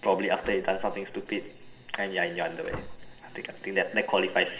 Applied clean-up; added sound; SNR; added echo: none; Slam; 14 dB; reverberation time 1.2 s.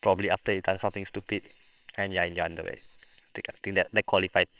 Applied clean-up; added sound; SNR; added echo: neural separator model SepFormer WHAMR!.